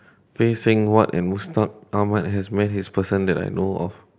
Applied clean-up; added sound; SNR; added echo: none; none; none; none.